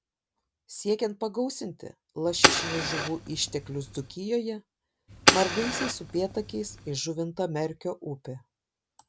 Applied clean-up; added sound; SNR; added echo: none; Fire; -4 dB; none.